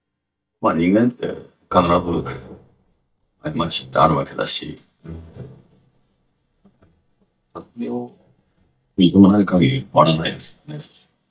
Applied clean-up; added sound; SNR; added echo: neural mask model DeepFilterNet 3.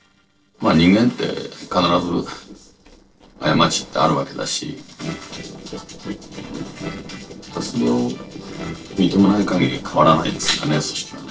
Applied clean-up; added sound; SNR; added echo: neural separator model SepFormer DNS4.